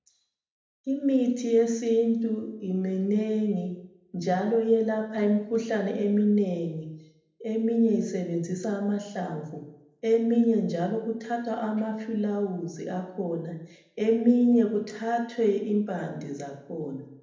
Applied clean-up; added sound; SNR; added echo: none; none; none; reverberation time 0.7 s.